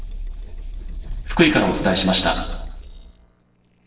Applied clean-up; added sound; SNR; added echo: neural separator model SepFormer DNS4.